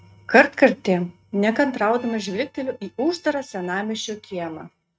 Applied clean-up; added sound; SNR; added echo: neural mask model RNNoise.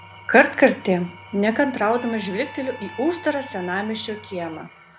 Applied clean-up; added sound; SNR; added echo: none; Engine / Tools + Trumpet; 18 dB; none.